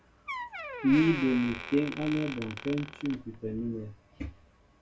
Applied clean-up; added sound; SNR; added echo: none; Door; 11 dB; reverberation time 0.2 s.